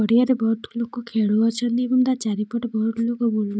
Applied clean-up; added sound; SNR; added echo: none; none; none; none.